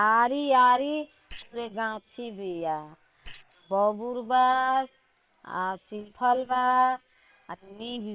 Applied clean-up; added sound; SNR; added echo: neural separator model SepFormer WHAM!.